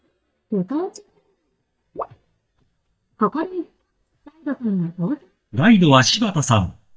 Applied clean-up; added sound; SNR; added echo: neural mask model DeepFilterNet 3.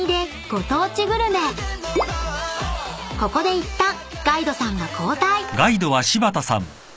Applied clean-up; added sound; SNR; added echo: none; none; none; none.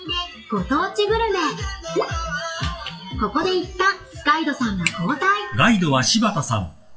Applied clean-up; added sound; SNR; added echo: classical method WPE with log-MMSE.